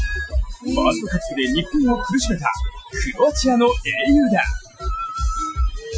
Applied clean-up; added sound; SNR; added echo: classical method Wiener filter.